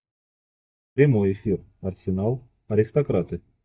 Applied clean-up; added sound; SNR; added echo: neural mask model DeepFilterNet 3.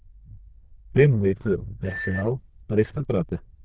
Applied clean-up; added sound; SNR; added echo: neural diffusion model UNIVERSE++.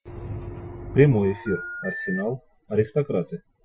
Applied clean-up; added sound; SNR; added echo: classical method Wiener filter.